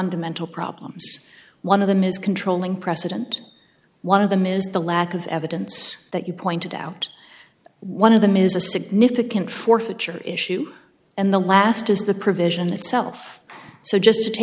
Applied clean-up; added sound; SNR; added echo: none; none; none; none.